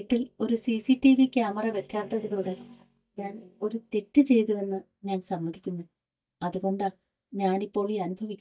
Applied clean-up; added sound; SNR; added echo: neural mask model DeepFilterNet 3.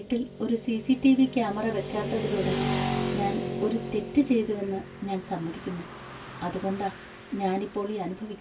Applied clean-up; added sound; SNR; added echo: none; Motorcycle / Traffic noise, roadway noise; 6 dB; reverberation time 0.1 s.